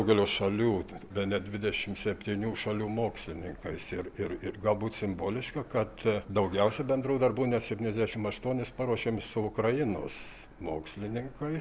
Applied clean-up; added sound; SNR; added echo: none; none; none; none.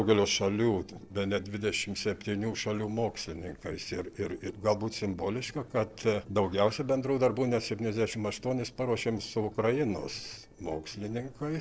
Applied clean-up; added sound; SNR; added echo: neural separator model SepFormer DNS4.